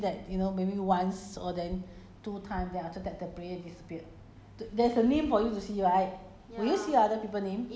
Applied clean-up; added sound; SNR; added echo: none; none; none; none.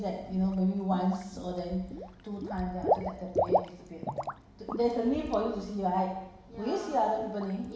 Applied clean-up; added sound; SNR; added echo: none; Water / Liquid; 5 dB; reverberation time 0.9 s.